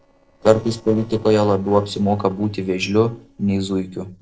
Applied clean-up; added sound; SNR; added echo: neural separator model SepFormer DNS4.